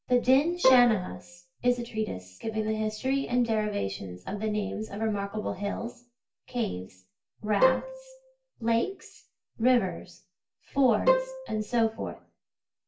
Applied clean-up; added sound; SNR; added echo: none; Bowed string instrument; 0 dB; reverberation time 0.3 s.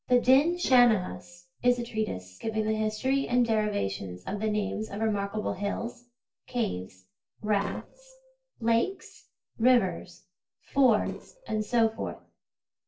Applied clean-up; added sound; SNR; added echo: neural separator model SepFormer DNS4.